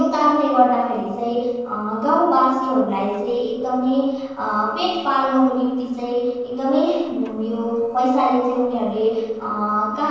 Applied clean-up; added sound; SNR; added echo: neural separator model SepFormer DNS4.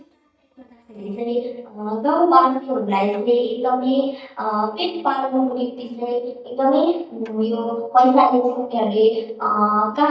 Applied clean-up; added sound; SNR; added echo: neural mask model DeepFilterNet 3.